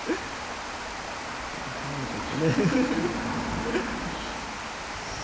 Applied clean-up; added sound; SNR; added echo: none; Water; 2 dB; reverberation time 1.1 s.